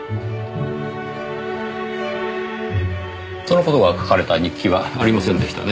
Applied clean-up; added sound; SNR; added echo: none; none; none; none.